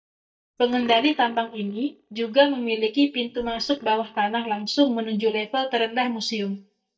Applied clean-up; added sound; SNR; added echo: neural mask model DeepFilterNet 3.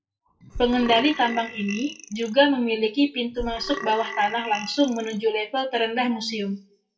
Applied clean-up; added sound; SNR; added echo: classical method WPE with log-MMSE.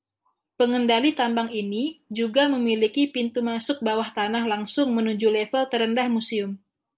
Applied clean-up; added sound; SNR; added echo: none; none; none; none.